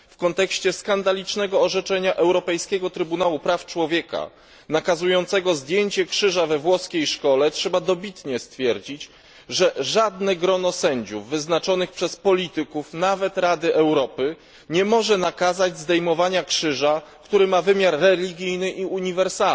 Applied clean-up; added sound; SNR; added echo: none; none; none; none.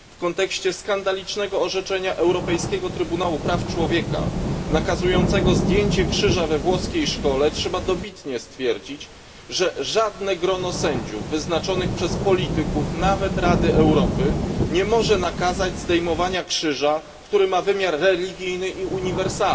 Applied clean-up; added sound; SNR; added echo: none; Rain / Thunderstorm; 4 dB; reverberation time 1.9 s.